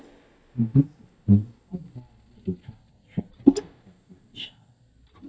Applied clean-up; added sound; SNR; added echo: neural mask model DeepFilterNet 3.